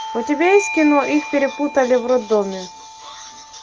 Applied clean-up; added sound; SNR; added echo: none; Bell / Doorbell; 11 dB; none.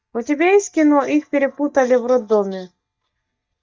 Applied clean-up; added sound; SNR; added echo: neural mask model DeepFilterNet 3.